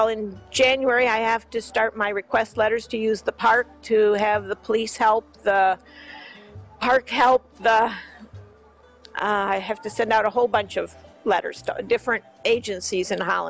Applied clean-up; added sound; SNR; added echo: none; none; none; none.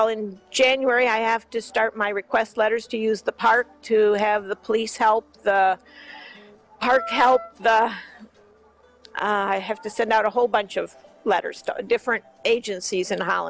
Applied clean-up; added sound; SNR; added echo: neural separator model SepFormer DNS4.